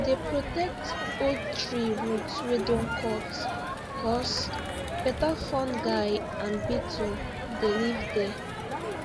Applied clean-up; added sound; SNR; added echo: none; Crowd; 2 dB; none.